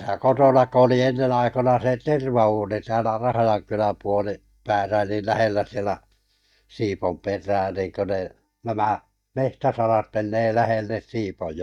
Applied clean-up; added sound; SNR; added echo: neural mask model DeepFilterNet 3.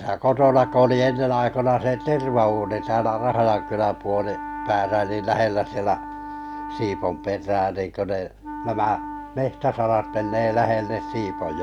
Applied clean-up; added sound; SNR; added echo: none; Wind instrument, woodwind instrument; 11 dB; none.